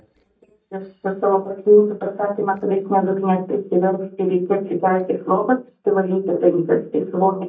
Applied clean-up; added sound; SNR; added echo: neural mask model DeepFilterNet 3.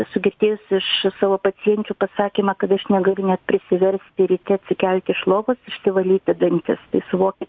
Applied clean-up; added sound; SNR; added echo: none; none; none; none.